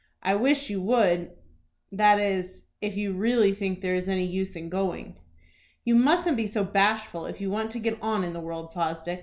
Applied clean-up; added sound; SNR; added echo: none; none; none; none.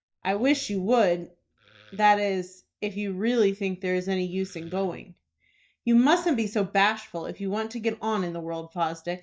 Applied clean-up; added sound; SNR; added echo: neural mask model DeepFilterNet 3.